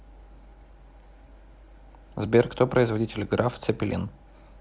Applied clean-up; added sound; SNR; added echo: none; none; none; none.